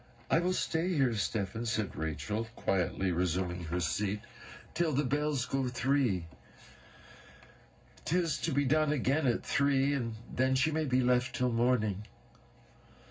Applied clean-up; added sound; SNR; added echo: none; none; none; reverberation time 0.4 s.